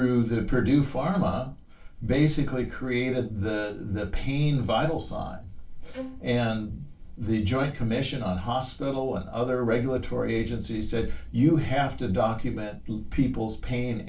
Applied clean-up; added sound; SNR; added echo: neural separator model SepFormer DNS4.